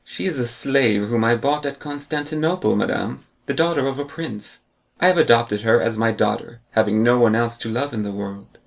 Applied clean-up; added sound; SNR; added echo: none; none; none; none.